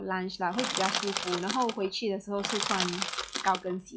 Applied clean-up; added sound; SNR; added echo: classical method log-MMSE.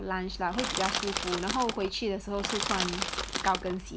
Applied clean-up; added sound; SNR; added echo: none; Crushing; 1 dB; none.